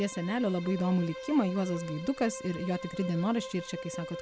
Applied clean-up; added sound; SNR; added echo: none; Bowed string instrument; 11 dB; none.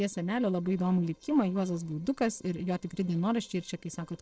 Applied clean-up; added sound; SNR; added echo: neural separator model SepFormer DNS4.